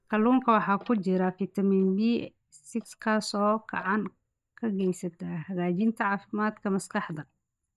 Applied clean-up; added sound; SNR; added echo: neural mask model DeepFilterNet 3.